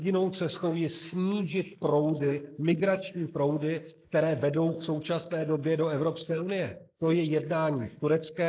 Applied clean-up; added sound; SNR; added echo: neural mask model Resemble Enhance denoiser.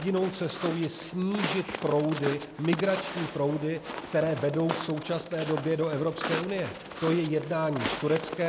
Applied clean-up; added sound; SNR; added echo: none; Walk, footsteps; 8 dB; none.